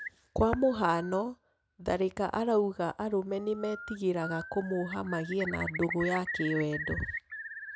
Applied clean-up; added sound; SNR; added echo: none; Bird; 10 dB; none.